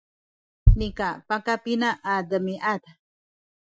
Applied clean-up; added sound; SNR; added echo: classical method Wiener filter.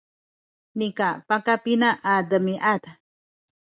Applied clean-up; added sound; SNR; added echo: none; none; none; none.